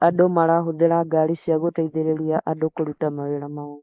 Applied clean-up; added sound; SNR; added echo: neural mask model Resemble Enhance denoiser.